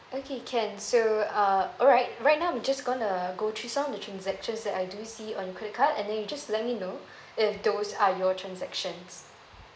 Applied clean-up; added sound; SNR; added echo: none; none; none; none.